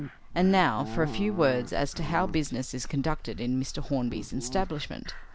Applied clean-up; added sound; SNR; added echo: none; Dog; 14 dB; none.